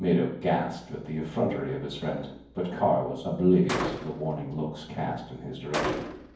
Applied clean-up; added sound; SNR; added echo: none; Gunshot, gunfire; 10 dB; reverberation time 0.9 s.